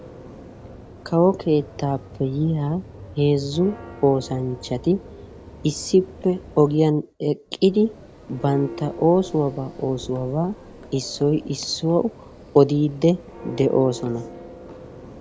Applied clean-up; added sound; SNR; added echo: none; Church bell; 17 dB; none.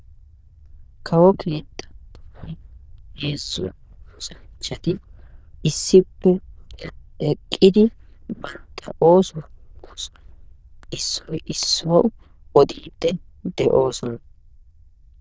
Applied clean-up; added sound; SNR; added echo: neural diffusion model UNIVERSE++.